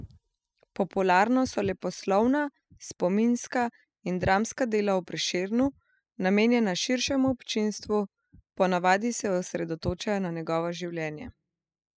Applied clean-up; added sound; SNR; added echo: classical method spectral subtraction.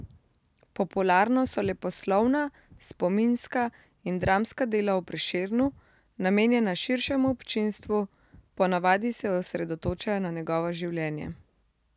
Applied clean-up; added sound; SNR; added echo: none; Walk, footsteps; 20 dB; none.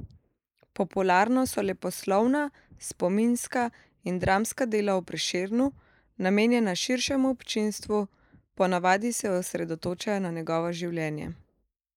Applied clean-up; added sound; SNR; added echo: neural mask model Resemble Enhance denoiser.